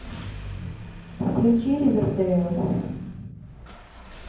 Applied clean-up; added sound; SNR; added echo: none; Engine starting; 13 dB; reverberation time 0.9 s.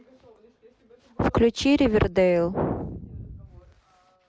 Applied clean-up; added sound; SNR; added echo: none; none; none; none.